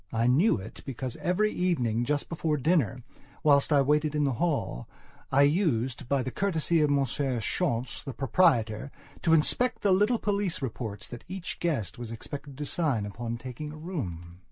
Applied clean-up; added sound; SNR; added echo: none; none; none; none.